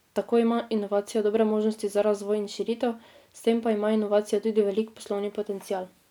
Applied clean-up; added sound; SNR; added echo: none; none; none; none.